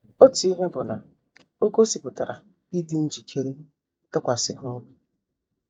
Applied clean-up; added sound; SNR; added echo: neural mask model DeepFilterNet 3.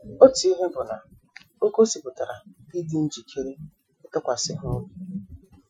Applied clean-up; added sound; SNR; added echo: classical method Wiener filter.